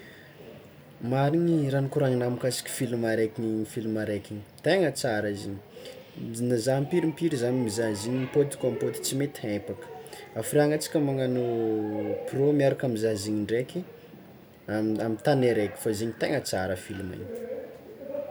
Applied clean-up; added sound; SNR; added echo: none; none; none; none.